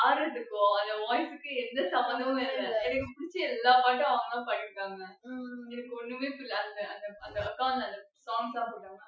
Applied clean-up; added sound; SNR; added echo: classical method Wiener filter.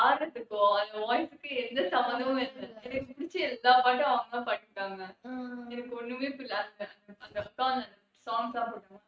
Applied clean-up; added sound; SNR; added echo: neural mask model RNNoise.